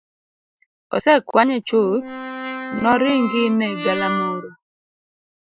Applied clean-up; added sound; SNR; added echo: classical method Wiener filter.